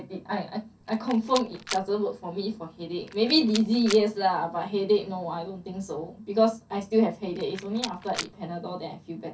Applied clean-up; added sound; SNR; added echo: none; Rattle; 11 dB; reverberation time 0.3 s.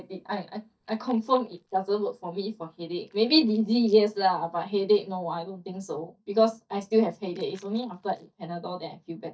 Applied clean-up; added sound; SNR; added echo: neural mask model DeepFilterNet 3.